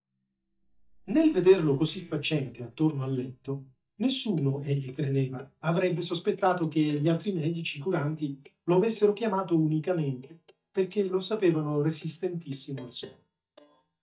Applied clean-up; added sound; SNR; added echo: neural mask model DeepFilterNet 3.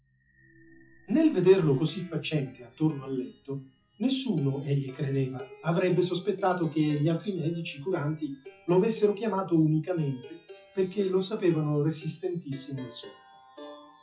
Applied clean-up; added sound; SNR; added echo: classical method WPE with log-MMSE.